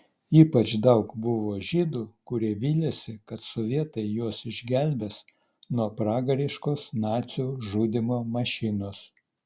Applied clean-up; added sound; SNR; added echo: none; none; none; none.